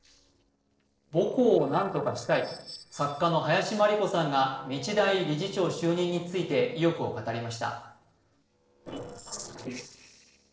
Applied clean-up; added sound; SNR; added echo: neural separator model SepFormer DNS4.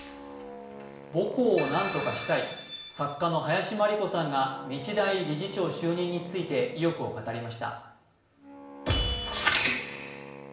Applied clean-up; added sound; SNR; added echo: none; Wind instrument, woodwind instrument; 17 dB; reverberation time 0.7 s.